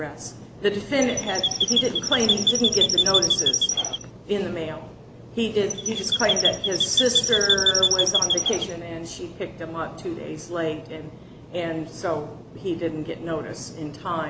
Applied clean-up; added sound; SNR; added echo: none; Chirp, tweet; -4 dB; none.